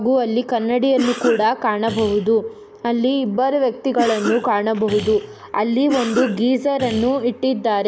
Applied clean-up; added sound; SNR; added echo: none; Cough; 11 dB; none.